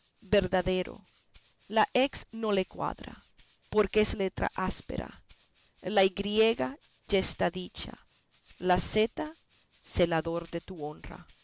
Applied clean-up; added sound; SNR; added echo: none; Rattle (instrument); 17 dB; none.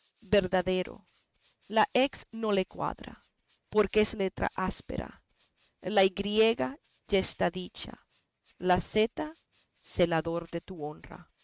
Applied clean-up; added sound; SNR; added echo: neural mask model RNNoise.